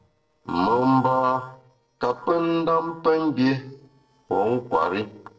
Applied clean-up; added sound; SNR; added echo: neural separator model SepFormer DNS4.